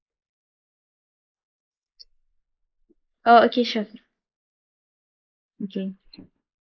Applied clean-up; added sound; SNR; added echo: neural mask model Resemble Enhance denoiser.